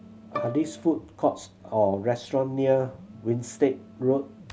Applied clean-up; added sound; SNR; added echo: none; Bowed string instrument; 15 dB; none.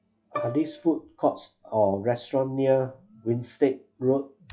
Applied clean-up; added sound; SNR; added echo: classical method log-MMSE.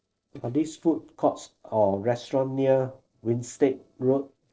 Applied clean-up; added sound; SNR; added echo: neural separator model SepFormer DNS4.